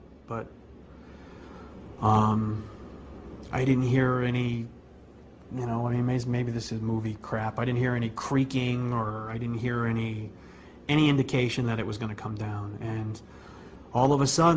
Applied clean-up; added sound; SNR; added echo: none; none; none; none.